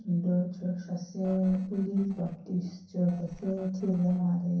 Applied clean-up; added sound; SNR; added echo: neural separator model SepFormer DNS4.